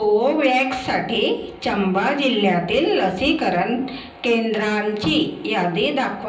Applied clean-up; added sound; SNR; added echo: none; none; none; reverberation time 0.6 s.